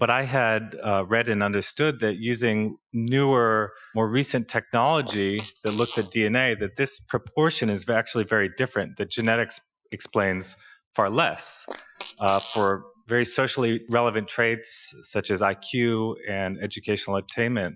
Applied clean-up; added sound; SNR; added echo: classical method Wiener filter.